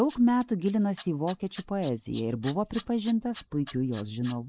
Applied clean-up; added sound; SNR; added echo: neural mask model Resemble Enhance denoiser.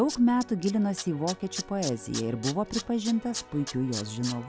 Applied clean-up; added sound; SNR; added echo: none; Tools; 12 dB; none.